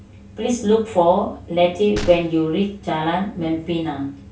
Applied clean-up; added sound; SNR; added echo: none; Gunshot, gunfire; 16 dB; reverberation time 0.3 s.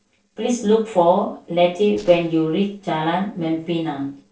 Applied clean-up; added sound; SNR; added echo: neural separator model SepFormer DNS4.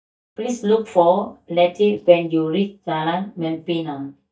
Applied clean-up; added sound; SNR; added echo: neural mask model DeepFilterNet 3.